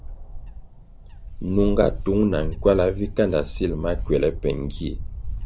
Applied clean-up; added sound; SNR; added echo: none; Wind / Bird; 6 dB; none.